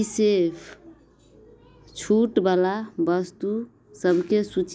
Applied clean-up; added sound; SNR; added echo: none; none; none; none.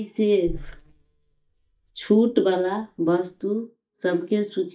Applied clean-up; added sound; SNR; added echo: neural mask model DeepFilterNet 3.